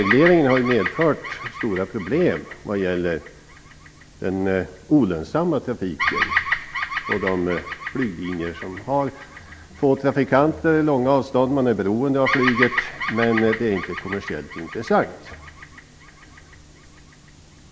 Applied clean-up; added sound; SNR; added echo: none; Bird vocalization, bird call, bird song; 8 dB; none.